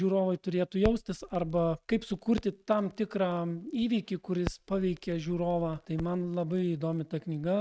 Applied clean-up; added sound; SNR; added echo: neural mask model RNNoise.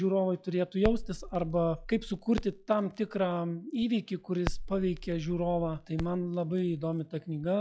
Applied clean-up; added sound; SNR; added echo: classical method log-MMSE.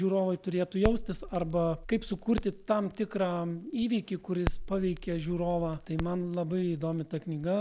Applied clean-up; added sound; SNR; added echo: none; Crackle; 9 dB; none.